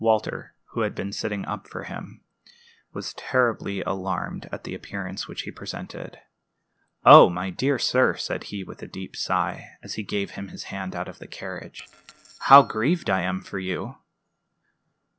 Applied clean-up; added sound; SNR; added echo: neural separator model SepFormer DNS4.